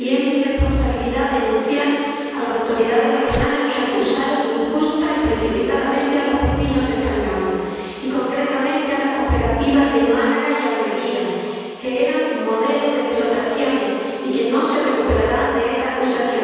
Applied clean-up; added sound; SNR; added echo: none; Tearing; 6 dB; reverberation time 2.1 s.